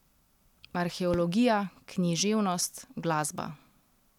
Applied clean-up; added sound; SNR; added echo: none; Fireworks; 17 dB; none.